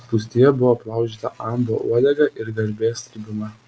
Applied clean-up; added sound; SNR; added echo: none; none; none; none.